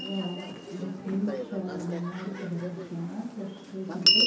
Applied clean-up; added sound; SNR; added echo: none; Door / Bell; -3 dB; reverberation time 1.0 s.